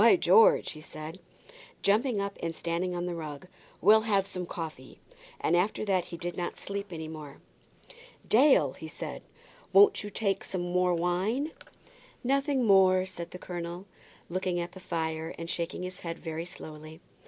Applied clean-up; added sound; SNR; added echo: none; Cutlery, silverware; 13 dB; none.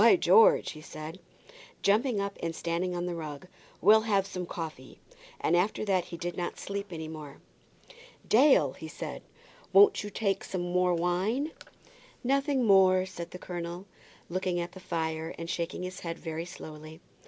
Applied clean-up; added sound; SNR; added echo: none; none; none; none.